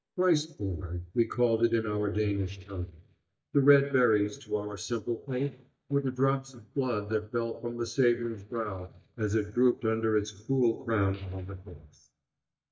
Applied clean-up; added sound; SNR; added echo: neural mask model DeepFilterNet 3.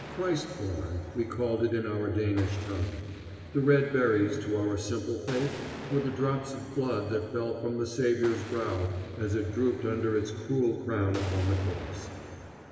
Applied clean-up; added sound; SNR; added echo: none; Explosion; 16 dB; reverberation time 2.8 s.